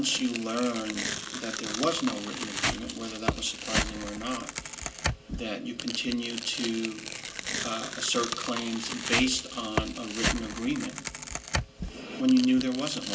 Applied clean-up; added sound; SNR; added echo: none; Tearing; 3 dB; reverberation time 0.2 s.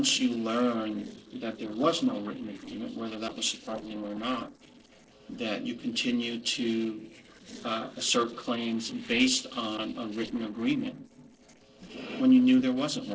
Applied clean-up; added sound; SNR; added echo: neural separator model SepFormer DNS4.